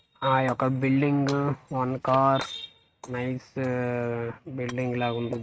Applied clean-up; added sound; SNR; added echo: neural mask model RNNoise.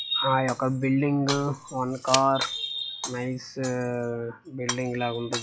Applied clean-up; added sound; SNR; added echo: classical method log-MMSE.